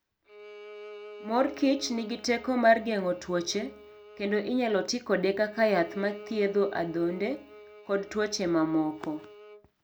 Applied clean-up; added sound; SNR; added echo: none; Bowed string instrument; 19 dB; none.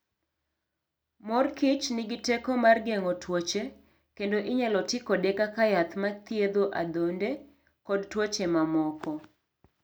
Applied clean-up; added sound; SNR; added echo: none; none; none; none.